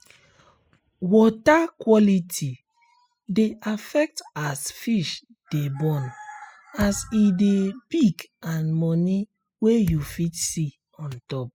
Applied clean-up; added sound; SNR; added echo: classical method spectral subtraction.